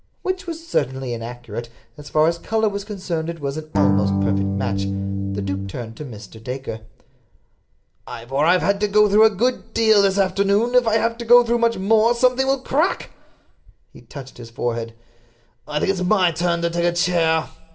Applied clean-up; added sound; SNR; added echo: none; Electric guitar / Strum; -1 dB; reverberation time 0.4 s.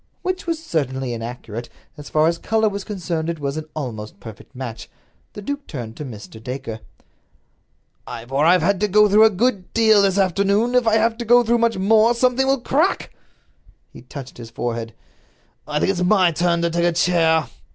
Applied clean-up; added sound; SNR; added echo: none; none; none; none.